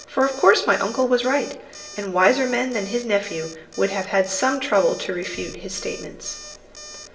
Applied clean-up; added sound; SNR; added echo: none; Alarm; 18 dB; reverberation time 0.7 s.